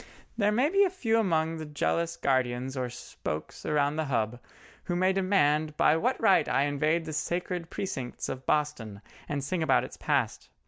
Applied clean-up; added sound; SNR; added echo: none; none; none; none.